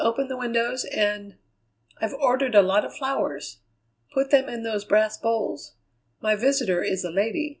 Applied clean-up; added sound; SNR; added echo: none; none; none; none.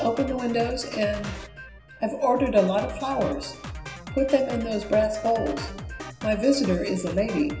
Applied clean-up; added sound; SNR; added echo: none; Drum kit; 12 dB; reverberation time 0.9 s.